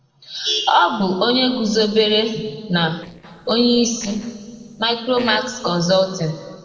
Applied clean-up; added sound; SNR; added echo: neural separator model SepFormer DNS4.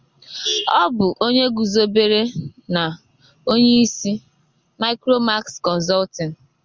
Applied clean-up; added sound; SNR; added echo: none; none; none; none.